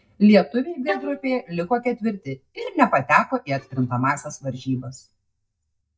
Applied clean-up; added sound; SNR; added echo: neural mask model DeepFilterNet 3.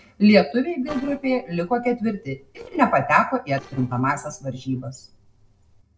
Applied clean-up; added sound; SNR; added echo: neural separator model SepFormer DNS4.